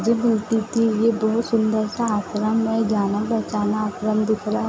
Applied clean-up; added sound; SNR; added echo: none; none; none; none.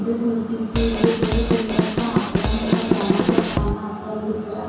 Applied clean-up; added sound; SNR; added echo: none; Drum kit; -4 dB; reverberation time 1.1 s.